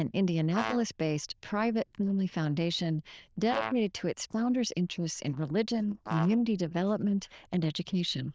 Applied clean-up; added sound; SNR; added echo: neural diffusion model UNIVERSE++.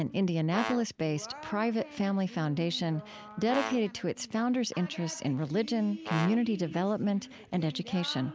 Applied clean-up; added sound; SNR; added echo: none; Brass instrument; 9 dB; none.